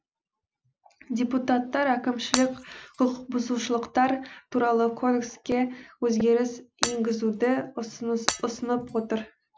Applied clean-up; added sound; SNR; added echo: none; Shatter; 8 dB; none.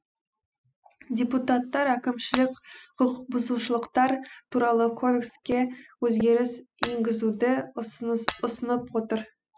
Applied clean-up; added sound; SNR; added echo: classical method spectral subtraction.